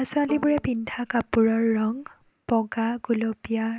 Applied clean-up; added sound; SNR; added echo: none; Bowed string instrument; 19 dB; none.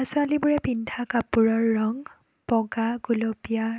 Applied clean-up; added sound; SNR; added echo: none; none; none; none.